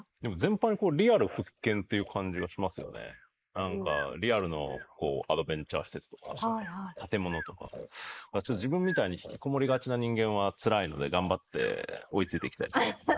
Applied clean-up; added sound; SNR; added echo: neural mask model Resemble Enhance denoiser.